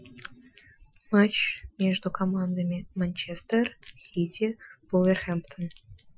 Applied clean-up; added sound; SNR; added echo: classical method Wiener filter.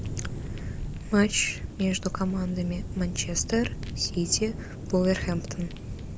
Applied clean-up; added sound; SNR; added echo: none; Fire; 6 dB; none.